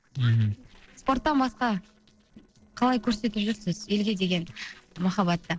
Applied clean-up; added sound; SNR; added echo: neural separator model SepFormer DNS4.